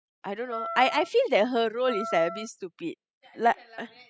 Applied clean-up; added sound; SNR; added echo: classical method spectral subtraction.